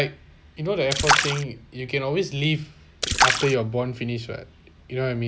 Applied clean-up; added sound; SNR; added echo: none; Splash, splatter; 0 dB; none.